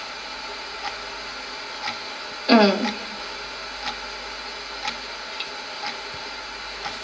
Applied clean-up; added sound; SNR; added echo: none; Clock; 12 dB; reverberation time 0.3 s.